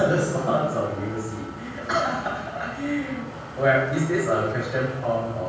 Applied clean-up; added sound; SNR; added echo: none; Motor vehicle (road); 14 dB; reverberation time 1.2 s.